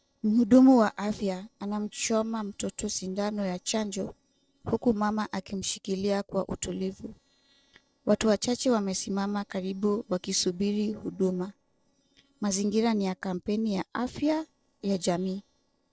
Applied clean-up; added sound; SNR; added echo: neural separator model SepFormer DNS4.